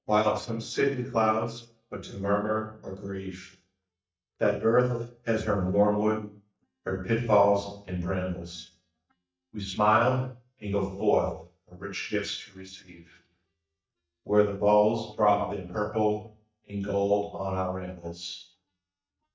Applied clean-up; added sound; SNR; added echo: neural mask model DeepFilterNet 3.